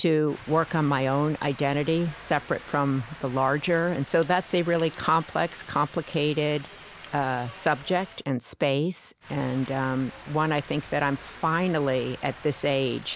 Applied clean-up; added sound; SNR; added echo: none; Rain; 19 dB; none.